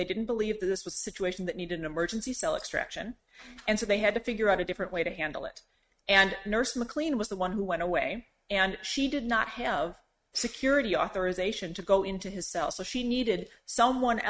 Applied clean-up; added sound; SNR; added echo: neural mask model RNNoise.